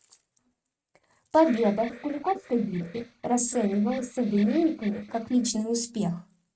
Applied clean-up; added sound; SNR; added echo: neural mask model RNNoise.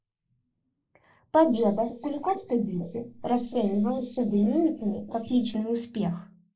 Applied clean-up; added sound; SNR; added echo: neural mask model Resemble Enhance denoiser.